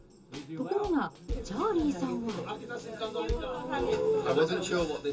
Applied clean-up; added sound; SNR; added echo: none; Drum kit; 12 dB; reverberation time 0.2 s.